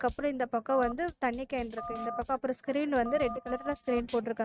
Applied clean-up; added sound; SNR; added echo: neural mask model RNNoise.